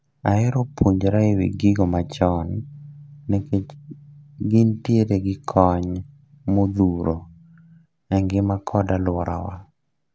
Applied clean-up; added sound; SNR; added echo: none; none; none; none.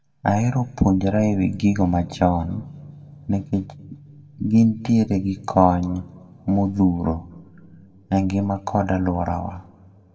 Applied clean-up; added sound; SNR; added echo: none; none; none; reverberation time 1.3 s.